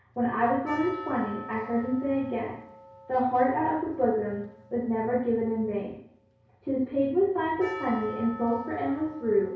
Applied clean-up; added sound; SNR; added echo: none; Percussion; 16 dB; reverberation time 0.6 s.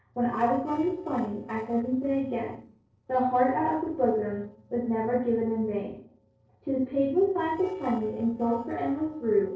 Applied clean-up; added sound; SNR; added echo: neural separator model SepFormer DNS4.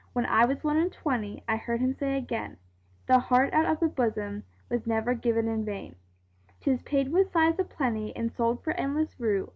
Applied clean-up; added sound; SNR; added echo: none; none; none; none.